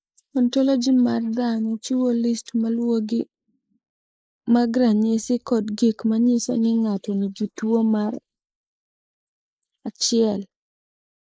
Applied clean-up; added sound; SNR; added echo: neural mask model Resemble Enhance denoiser.